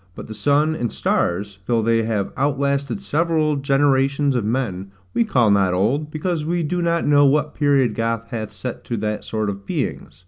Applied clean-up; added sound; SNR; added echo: none; none; none; none.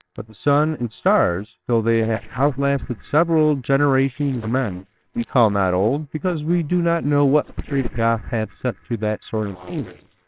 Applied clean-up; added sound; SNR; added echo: neural separator model SepFormer WHAMR!.